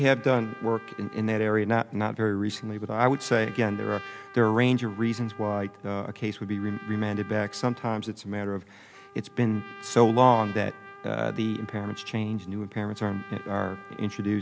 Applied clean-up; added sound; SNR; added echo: none; Trumpet; 19 dB; none.